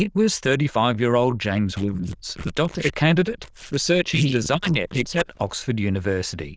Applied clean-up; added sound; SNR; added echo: neural diffusion model UNIVERSE++.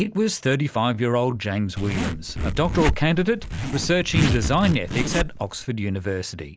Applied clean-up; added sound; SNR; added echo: none; Zipper (clothing); 3 dB; none.